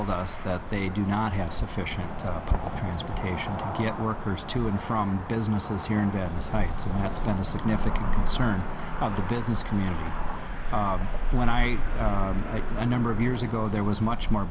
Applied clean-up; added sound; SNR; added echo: none; Cricket / Motor vehicle (road); -1 dB; reverberation time 0.8 s.